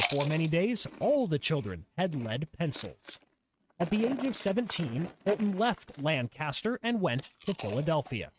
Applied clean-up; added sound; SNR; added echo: neural mask model RNNoise.